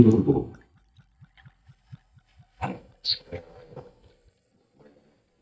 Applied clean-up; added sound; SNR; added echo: neural mask model DeepFilterNet 3.